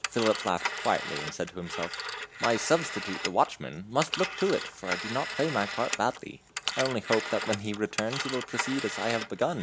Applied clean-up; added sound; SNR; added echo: none; Telephone; 6 dB; none.